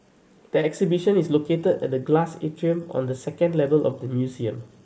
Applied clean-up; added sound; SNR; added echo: neural mask model Resemble Enhance denoiser.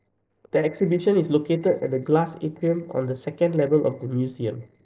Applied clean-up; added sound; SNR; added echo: neural separator model SepFormer DNS4.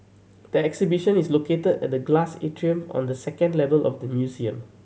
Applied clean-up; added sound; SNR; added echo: none; none; none; none.